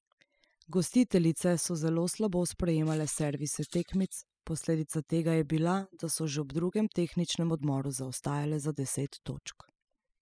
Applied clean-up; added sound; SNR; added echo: classical method spectral subtraction.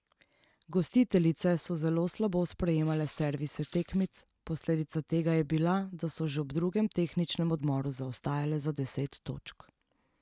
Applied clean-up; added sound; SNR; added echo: neural mask model RNNoise.